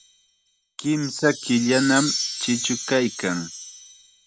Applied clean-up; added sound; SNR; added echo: none; Wind chime; 8 dB; none.